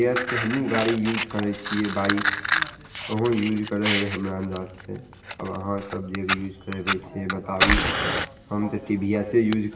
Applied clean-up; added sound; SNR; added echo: none; Fire; 2 dB; reverberation time 0.8 s.